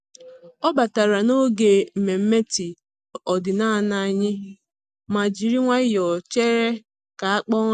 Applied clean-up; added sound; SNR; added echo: none; none; none; none.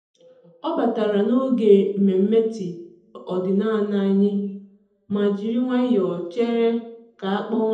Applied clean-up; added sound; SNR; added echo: none; none; none; reverberation time 0.7 s.